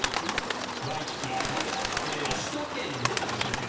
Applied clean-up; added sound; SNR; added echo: none; Bird; -4 dB; reverberation time 0.3 s.